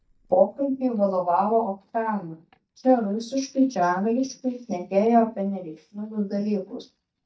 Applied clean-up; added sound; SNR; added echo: neural mask model DeepFilterNet 3.